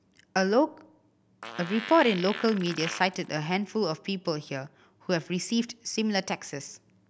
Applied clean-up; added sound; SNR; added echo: none; Fart; 12 dB; none.